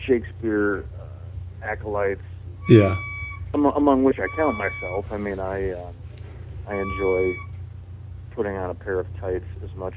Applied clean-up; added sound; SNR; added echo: none; Wind instrument, woodwind instrument; 13 dB; none.